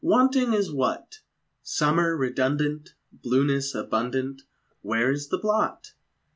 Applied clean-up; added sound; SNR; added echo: none; none; none; none.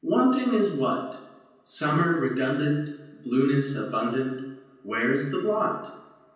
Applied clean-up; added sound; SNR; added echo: none; none; none; reverberation time 0.9 s.